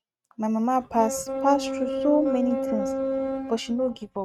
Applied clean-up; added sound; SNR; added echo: neural mask model RNNoise.